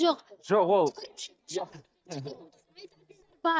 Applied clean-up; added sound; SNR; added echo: neural mask model DeepFilterNet 3.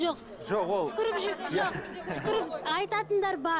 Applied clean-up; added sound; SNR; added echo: none; Subway, metro, underground; 19 dB; none.